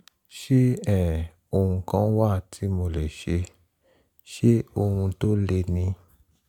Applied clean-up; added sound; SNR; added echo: none; none; none; none.